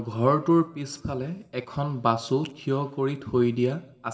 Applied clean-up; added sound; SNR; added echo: none; none; none; reverberation time 0.8 s.